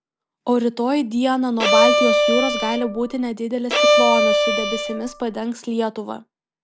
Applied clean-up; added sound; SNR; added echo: none; Bowed string instrument; -5 dB; none.